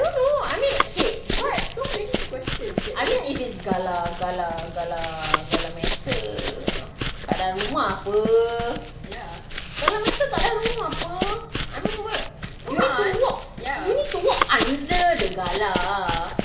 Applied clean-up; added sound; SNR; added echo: none; Run; 2 dB; reverberation time 0.6 s.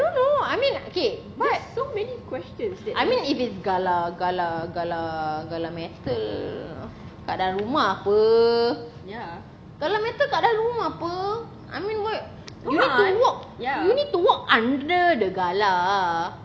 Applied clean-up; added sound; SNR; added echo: none; none; none; none.